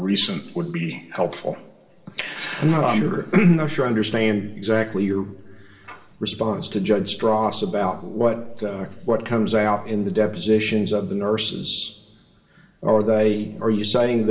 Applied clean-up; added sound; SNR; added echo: none; none; none; reverberation time 2.0 s.